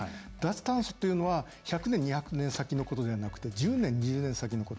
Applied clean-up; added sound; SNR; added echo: none; none; none; none.